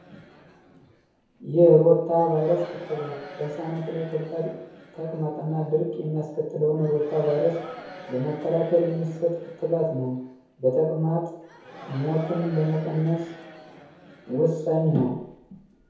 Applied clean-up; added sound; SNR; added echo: none; Crowd; 20 dB; reverberation time 0.9 s.